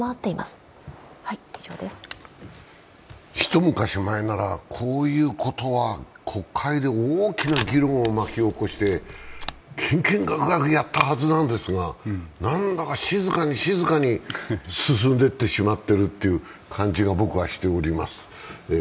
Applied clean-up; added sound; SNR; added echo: none; Camera; 10 dB; none.